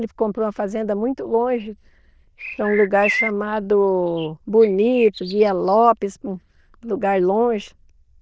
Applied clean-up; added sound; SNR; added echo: neural diffusion model UNIVERSE++.